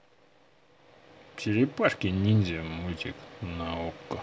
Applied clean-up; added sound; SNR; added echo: none; none; none; none.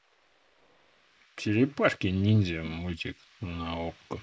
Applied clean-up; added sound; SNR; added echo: neural mask model Resemble Enhance denoiser.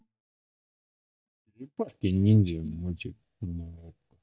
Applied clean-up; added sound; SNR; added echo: neural mask model DeepFilterNet 3.